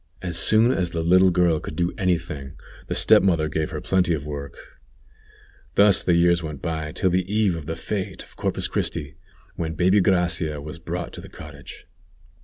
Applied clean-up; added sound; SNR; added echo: none; none; none; none.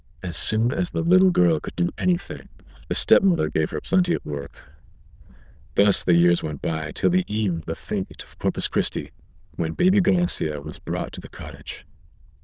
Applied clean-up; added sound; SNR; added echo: neural diffusion model UNIVERSE++.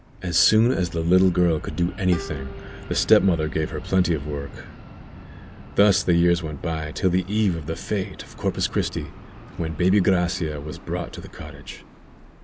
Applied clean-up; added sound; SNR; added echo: none; Plucked string instrument + Fixed-wing aircraft, airplane; 17 dB; none.